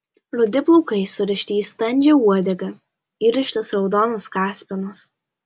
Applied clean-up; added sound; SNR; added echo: none; none; none; none.